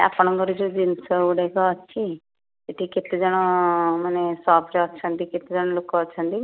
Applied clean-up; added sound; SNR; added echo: none; none; none; none.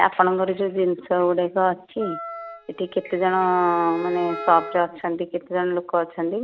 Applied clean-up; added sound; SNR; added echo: none; Bowed string instrument + Wind instrument, woodwind instrument; 13 dB; none.